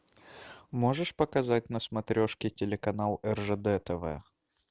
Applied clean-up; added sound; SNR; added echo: none; none; none; none.